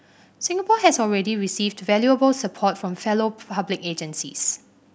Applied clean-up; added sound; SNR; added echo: none; none; none; none.